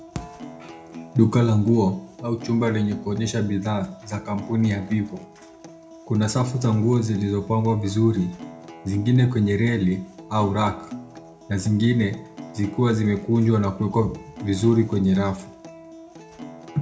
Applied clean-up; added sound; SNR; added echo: none; Acoustic guitar; 17 dB; reverberation time 0.4 s.